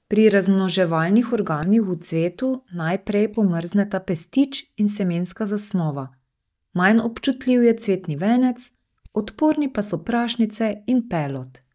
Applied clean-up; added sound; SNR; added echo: neural mask model DeepFilterNet 3.